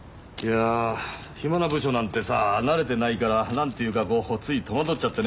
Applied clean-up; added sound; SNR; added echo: none; none; none; none.